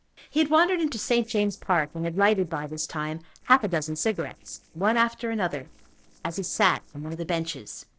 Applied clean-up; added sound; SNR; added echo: neural separator model SepFormer DNS4.